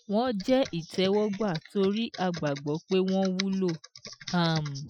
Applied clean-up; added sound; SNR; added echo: classical method Wiener filter.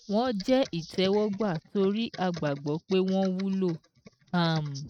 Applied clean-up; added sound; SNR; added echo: neural mask model RNNoise.